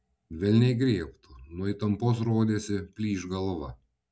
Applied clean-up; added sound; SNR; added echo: none; none; none; none.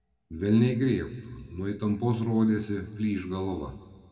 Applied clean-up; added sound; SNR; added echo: none; none; none; reverberation time 1.9 s.